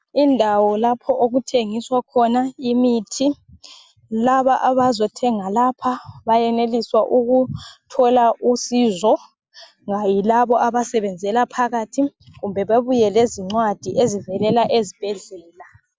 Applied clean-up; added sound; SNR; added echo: none; none; none; none.